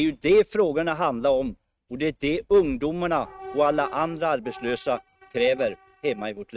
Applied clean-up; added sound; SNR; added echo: neural mask model RNNoise.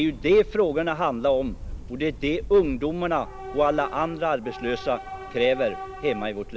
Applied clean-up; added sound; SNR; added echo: none; Subway, metro, underground / Train; 13 dB; none.